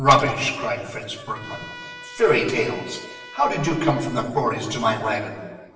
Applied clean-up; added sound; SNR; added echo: none; Trumpet; 17 dB; reverberation time 1.3 s.